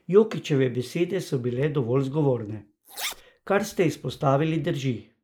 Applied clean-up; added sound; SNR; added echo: neural mask model Resemble Enhance denoiser.